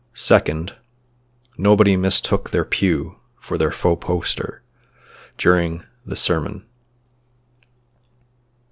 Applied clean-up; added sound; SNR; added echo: none; none; none; none.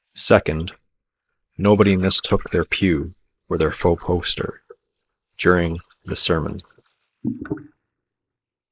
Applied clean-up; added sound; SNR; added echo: neural mask model Resemble Enhance denoiser.